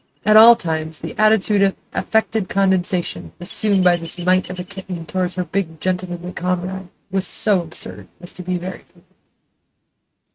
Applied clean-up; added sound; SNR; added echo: neural mask model RNNoise.